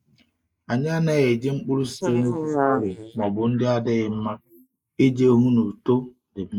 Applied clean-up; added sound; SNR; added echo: neural mask model Resemble Enhance denoiser.